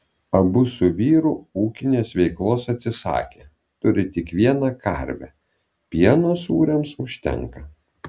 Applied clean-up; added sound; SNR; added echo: none; none; none; none.